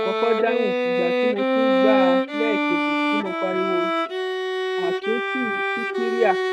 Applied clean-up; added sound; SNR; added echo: neural mask model RNNoise.